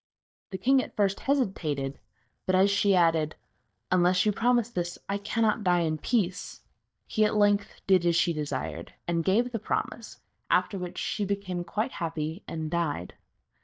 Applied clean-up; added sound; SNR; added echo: neural mask model DeepFilterNet 3.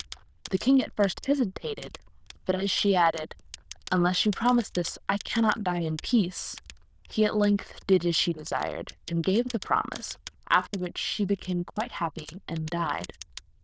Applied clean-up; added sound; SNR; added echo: neural diffusion model UNIVERSE++.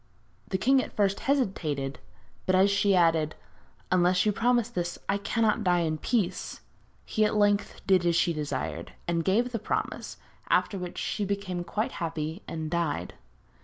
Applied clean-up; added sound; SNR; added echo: none; none; none; none.